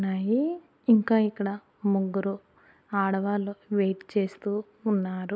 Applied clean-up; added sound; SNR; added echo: none; none; none; none.